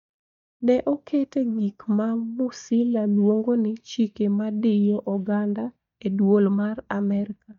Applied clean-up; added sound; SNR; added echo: neural mask model DeepFilterNet 3.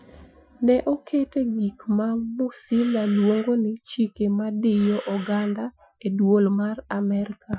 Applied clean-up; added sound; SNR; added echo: classical method Wiener filter.